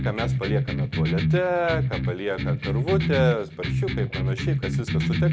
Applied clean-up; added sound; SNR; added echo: none; Electric guitar; -4 dB; none.